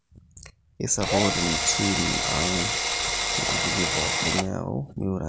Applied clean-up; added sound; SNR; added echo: none; Drill; -3 dB; none.